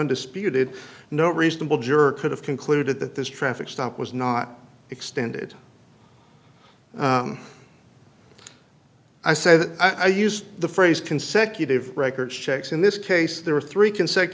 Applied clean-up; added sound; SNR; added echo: none; none; none; none.